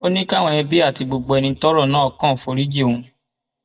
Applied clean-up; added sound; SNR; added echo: neural mask model DeepFilterNet 3.